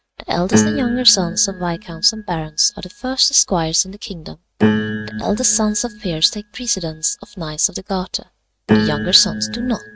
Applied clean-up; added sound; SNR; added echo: neural mask model RNNoise.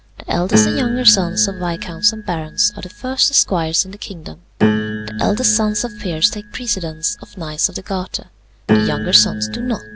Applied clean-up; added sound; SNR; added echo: none; Piano; 4 dB; none.